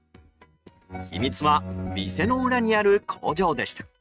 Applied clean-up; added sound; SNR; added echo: neural mask model RNNoise.